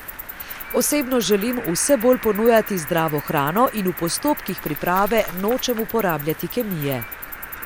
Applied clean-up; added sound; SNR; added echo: none; Cricket; 12 dB; none.